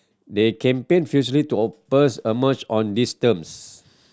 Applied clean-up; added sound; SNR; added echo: none; none; none; none.